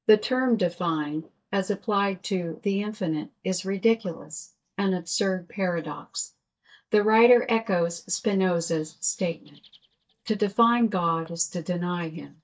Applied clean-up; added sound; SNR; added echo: neural mask model DeepFilterNet 3.